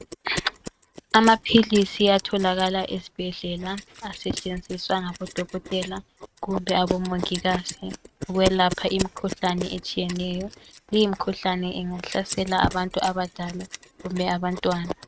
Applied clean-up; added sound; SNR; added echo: neural mask model RNNoise.